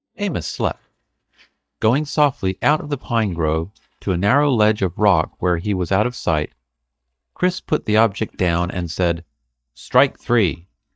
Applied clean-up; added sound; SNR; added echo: neural mask model DeepFilterNet 3.